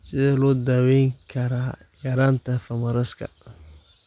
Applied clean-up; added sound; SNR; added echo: none; none; none; none.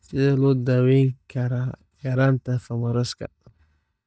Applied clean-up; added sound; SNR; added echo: neural mask model DeepFilterNet 3.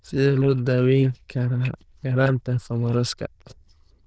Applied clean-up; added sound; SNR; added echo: neural diffusion model UNIVERSE++.